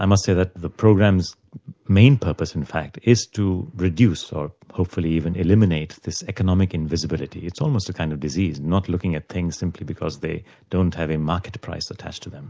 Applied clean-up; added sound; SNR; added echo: none; none; none; none.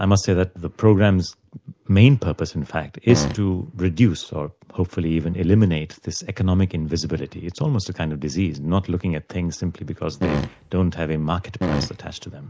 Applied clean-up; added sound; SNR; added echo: none; Fart; 4 dB; none.